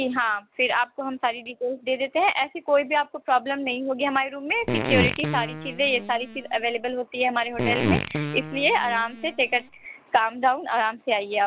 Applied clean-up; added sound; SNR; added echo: none; Fart; 4 dB; none.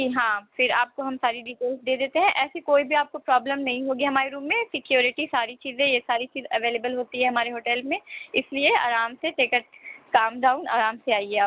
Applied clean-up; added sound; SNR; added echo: none; none; none; none.